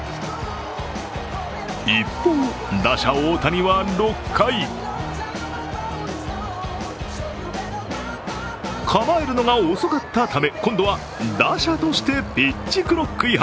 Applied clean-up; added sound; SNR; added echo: none; none; none; none.